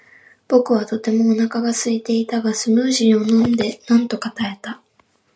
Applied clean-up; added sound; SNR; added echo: none; none; none; none.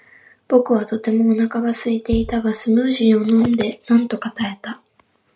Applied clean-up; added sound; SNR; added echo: none; Bass drum; 17 dB; none.